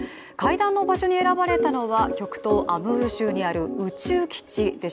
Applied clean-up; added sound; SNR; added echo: none; none; none; none.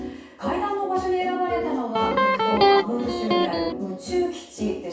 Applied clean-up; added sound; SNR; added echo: none; Electric guitar; -5 dB; reverberation time 0.7 s.